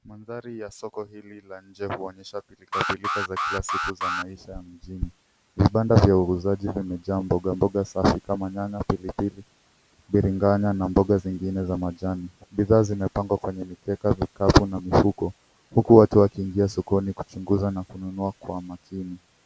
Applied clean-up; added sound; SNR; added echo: none; Alarm; 4 dB; none.